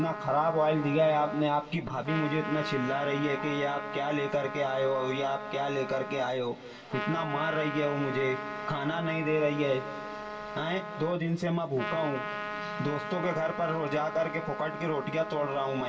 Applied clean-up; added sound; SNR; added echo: none; Trumpet; 8 dB; reverberation time 2.1 s.